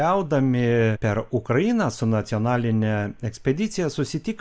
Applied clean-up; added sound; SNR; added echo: none; none; none; none.